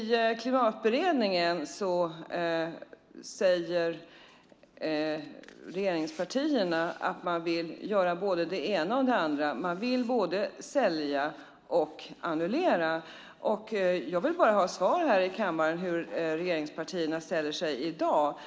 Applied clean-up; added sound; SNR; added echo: none; none; none; none.